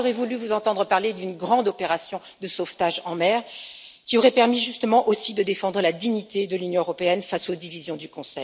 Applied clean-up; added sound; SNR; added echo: none; none; none; none.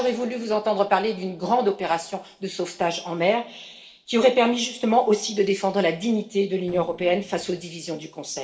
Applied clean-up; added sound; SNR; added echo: neural separator model SepFormer DNS4.